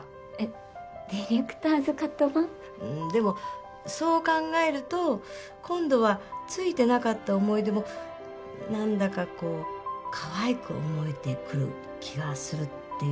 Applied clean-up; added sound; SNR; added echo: none; none; none; none.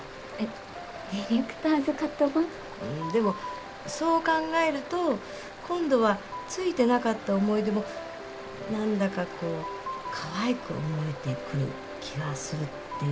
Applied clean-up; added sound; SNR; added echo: none; Stream; 15 dB; none.